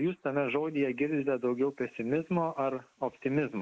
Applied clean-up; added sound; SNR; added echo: neural mask model Resemble Enhance denoiser.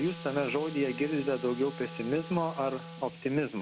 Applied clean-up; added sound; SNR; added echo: none; Wind instrument, woodwind instrument + Explosion; 12 dB; none.